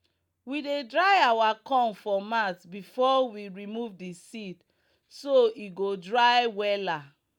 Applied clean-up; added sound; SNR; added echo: none; none; none; none.